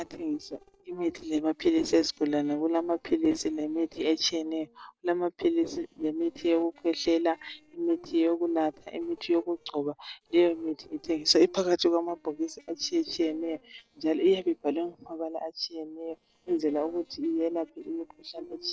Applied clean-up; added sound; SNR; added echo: neural separator model SepFormer DNS4.